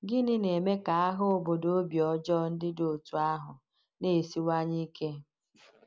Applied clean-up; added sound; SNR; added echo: none; none; none; none.